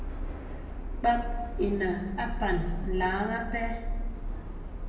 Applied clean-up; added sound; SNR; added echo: none; Subway, metro, underground; 1 dB; reverberation time 1.1 s.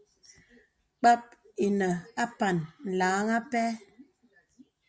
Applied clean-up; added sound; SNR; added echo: none; none; none; none.